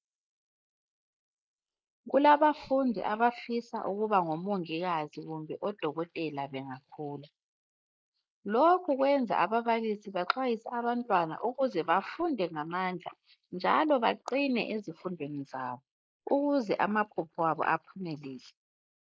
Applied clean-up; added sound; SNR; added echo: neural mask model Resemble Enhance denoiser.